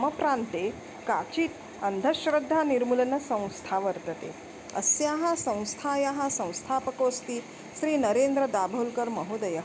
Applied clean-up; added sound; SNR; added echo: none; none; none; none.